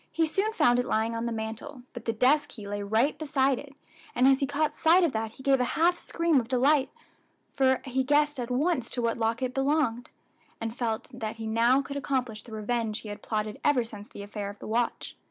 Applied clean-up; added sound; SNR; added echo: none; none; none; none.